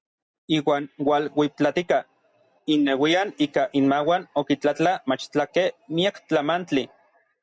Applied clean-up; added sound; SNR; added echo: none; none; none; none.